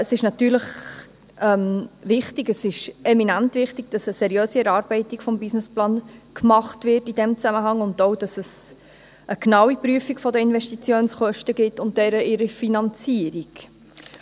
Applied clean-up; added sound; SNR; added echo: none; none; none; none.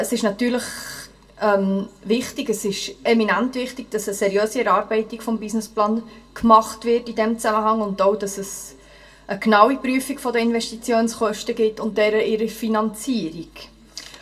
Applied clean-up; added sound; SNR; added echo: none; none; none; reverberation time 0.2 s.